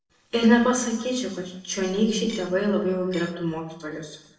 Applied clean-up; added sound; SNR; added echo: neural separator model SepFormer DNS4.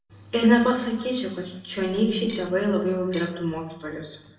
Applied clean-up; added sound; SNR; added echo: none; Cutlery, silverware / Dishes, pots, and pans; 20 dB; reverberation time 0.9 s.